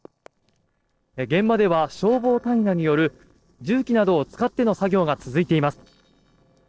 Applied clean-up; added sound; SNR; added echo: neural separator model SepFormer DNS4.